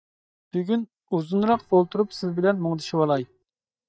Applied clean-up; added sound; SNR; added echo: neural mask model DeepFilterNet 3.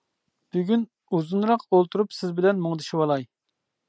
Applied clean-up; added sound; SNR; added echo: none; none; none; none.